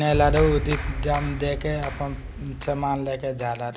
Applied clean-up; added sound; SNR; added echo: none; Clapping; 5 dB; none.